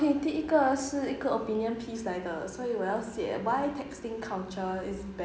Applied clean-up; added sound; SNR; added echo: none; none; none; none.